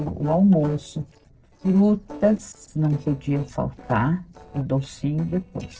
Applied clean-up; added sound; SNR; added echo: neural separator model SepFormer DNS4.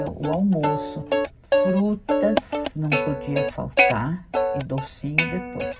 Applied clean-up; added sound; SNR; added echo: none; Plucked string instrument; -2 dB; reverberation time 0.4 s.